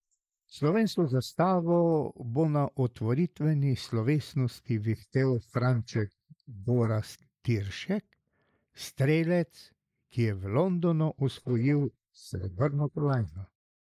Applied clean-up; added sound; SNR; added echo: neural mask model Resemble Enhance denoiser.